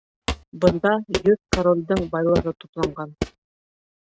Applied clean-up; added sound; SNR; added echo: neural mask model RNNoise.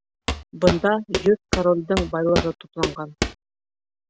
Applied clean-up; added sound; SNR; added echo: none; Walk, footsteps; 4 dB; none.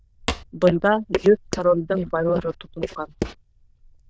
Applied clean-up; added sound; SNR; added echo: neural diffusion model UNIVERSE++.